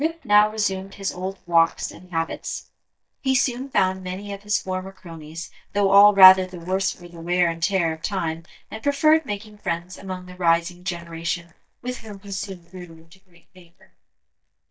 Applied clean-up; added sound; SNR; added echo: neural mask model DeepFilterNet 3.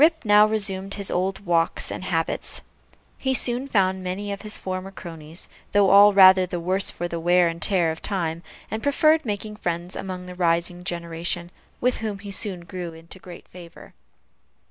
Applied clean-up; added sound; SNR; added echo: none; none; none; none.